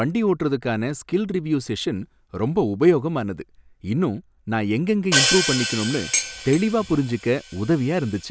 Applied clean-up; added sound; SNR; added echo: none; Dishes, pots, and pans + Hi-hat; 3 dB; none.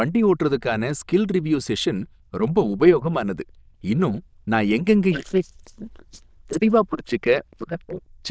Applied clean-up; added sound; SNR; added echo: neural diffusion model UNIVERSE++.